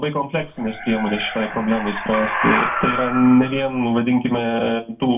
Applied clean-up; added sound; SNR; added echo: none; Animal; 5 dB; reverberation time 0.2 s.